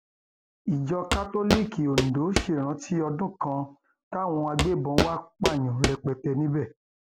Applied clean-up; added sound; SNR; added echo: none; Walk, footsteps; 1 dB; none.